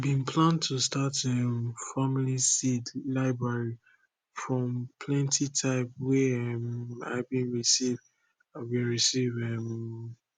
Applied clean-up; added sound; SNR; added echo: none; none; none; none.